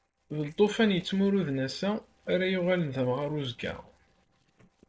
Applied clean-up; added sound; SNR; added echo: neural separator model SepFormer DNS4.